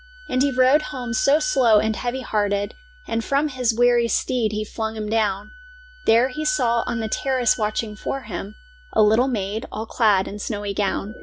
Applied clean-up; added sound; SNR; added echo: none; Wind instrument, woodwind instrument; 19 dB; none.